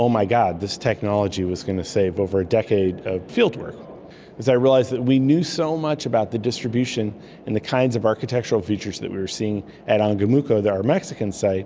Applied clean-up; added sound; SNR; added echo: none; none; none; none.